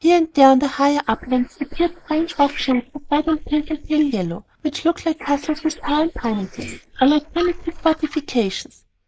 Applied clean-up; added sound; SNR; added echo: neural mask model Resemble Enhance denoiser.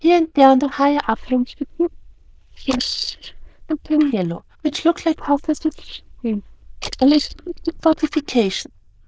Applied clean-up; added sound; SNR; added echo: neural diffusion model UNIVERSE++.